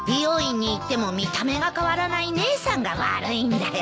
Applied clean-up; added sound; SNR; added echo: none; none; none; none.